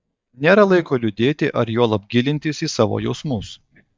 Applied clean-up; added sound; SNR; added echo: neural mask model DeepFilterNet 3.